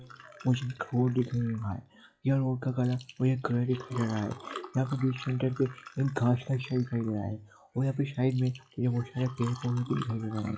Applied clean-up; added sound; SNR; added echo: classical method log-MMSE.